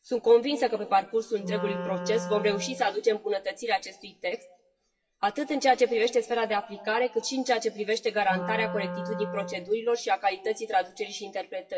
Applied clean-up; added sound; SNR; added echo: classical method WPE with log-MMSE.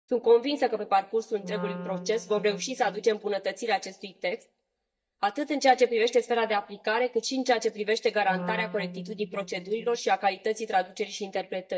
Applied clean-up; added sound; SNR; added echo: neural mask model DeepFilterNet 3.